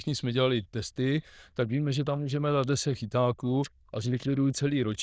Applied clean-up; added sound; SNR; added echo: neural diffusion model UNIVERSE++.